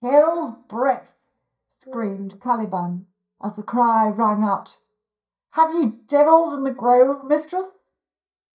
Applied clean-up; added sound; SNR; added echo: neural mask model DeepFilterNet 3.